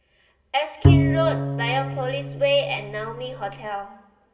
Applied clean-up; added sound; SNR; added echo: none; Bowed string instrument; -4 dB; reverberation time 2.3 s.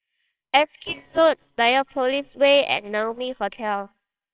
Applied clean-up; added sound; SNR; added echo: neural separator model SepFormer WHAMR!.